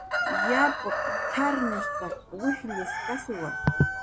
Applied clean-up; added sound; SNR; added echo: none; Chicken, rooster; 0 dB; none.